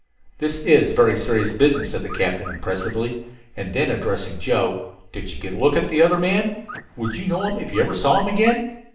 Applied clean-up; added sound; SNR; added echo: none; Alarm / Car; 17 dB; reverberation time 0.6 s.